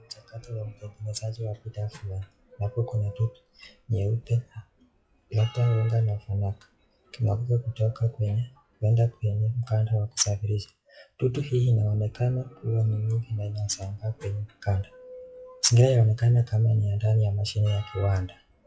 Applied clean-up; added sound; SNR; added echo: classical method log-MMSE.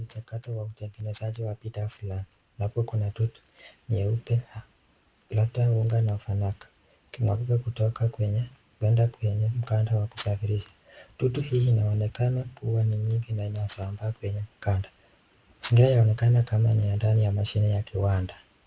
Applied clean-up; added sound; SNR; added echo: none; none; none; none.